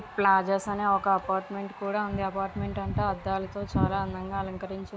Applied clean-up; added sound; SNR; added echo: none; Cheering + Keyboard (musical); 19 dB; none.